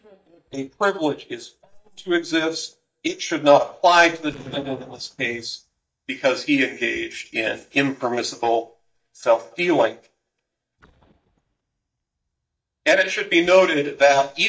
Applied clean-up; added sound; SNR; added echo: neural mask model DeepFilterNet 3.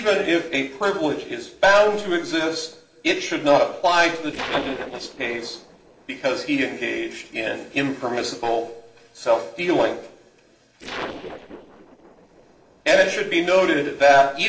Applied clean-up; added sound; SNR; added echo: neural separator model SepFormer DNS4.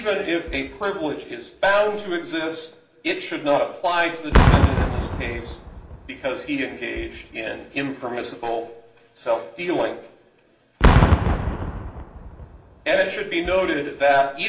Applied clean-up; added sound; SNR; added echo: none; Boom; 0 dB; reverberation time 0.6 s.